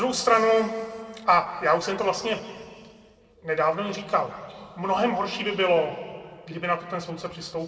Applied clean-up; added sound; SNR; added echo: none; none; none; reverberation time 1.9 s.